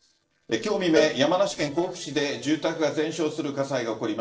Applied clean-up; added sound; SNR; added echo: neural separator model SepFormer DNS4.